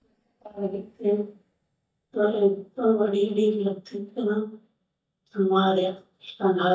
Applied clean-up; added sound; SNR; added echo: neural mask model DeepFilterNet 3.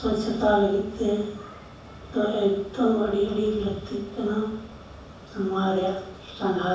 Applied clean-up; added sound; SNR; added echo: none; Mechanisms; 20 dB; reverberation time 0.7 s.